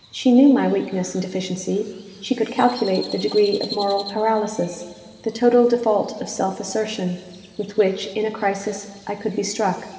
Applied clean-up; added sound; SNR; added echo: none; Crow; 19 dB; reverberation time 2.0 s.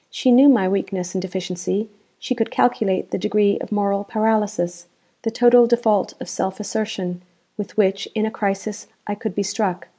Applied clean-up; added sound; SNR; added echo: none; none; none; none.